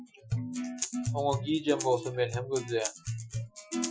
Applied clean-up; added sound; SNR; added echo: classical method Wiener filter.